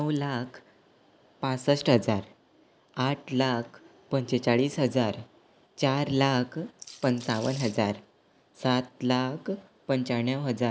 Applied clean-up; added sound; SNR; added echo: none; Rattle / Rattle (instrument); 17 dB; none.